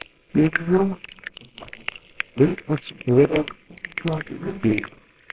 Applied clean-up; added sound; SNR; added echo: neural separator model SepFormer WHAMR!.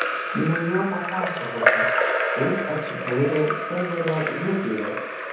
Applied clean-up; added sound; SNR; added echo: none; Drip / Trickle, dribble / Splash, splatter; -1 dB; reverberation time 1.0 s.